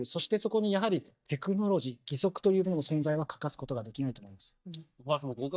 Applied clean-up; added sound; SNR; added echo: neural mask model DeepFilterNet 3.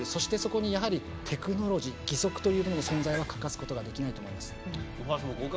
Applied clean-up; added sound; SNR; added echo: none; Dishes, pots, and pans; 15 dB; none.